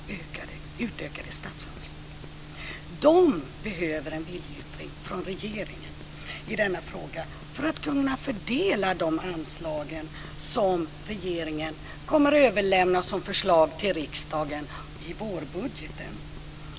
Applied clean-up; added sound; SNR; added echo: none; none; none; none.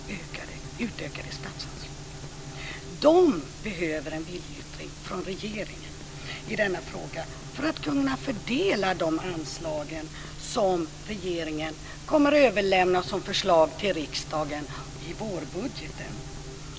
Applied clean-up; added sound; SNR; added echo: none; Bowed string instrument; 19 dB; none.